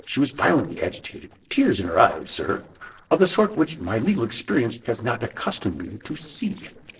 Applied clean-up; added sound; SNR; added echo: neural separator model SepFormer DNS4.